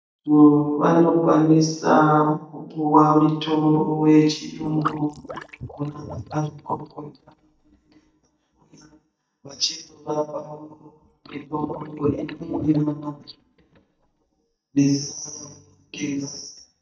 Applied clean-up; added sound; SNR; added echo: neural mask model DeepFilterNet 3.